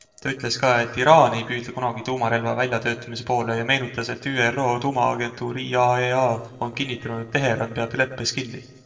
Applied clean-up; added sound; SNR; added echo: neural separator model SepFormer DNS4.